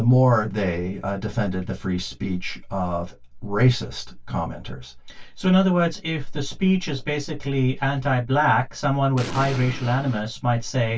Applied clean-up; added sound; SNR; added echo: none; Explosion; 11 dB; reverberation time 0.1 s.